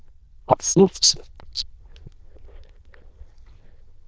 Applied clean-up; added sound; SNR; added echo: neural diffusion model UNIVERSE++.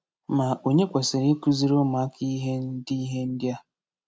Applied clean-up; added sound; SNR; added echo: none; none; none; none.